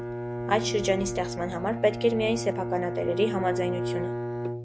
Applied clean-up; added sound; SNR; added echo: none; Bowed string instrument; 3 dB; none.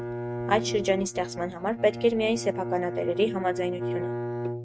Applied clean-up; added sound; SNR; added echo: neural mask model RNNoise.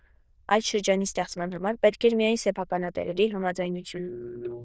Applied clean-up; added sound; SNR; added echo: neural diffusion model UNIVERSE++.